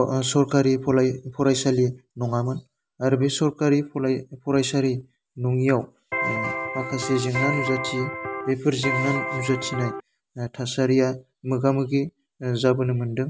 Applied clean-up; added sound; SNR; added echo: none; Electric guitar; 4 dB; none.